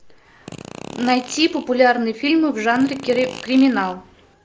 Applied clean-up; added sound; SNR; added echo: none; Fart; 17 dB; none.